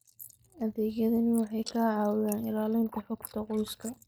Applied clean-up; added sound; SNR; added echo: neural mask model Resemble Enhance denoiser.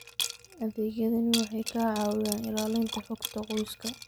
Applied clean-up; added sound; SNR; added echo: none; Liquid; 8 dB; none.